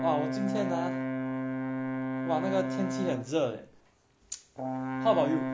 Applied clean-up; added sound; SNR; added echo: none; Brass instrument; 1 dB; none.